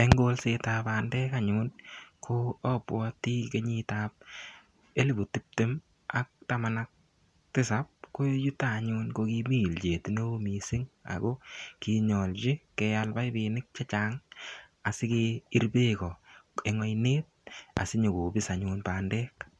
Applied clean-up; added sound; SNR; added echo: none; none; none; none.